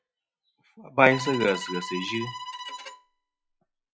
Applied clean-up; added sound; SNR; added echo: classical method log-MMSE.